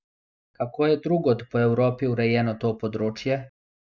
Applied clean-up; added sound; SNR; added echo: none; none; none; none.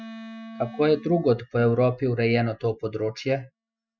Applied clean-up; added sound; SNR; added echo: classical method Wiener filter.